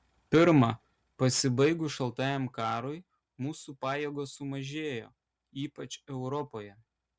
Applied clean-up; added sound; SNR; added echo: none; none; none; none.